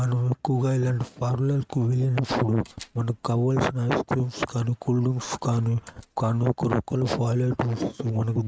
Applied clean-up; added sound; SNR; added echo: neural mask model RNNoise.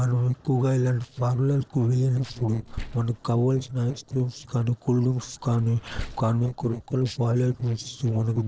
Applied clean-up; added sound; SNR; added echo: neural separator model SepFormer DNS4.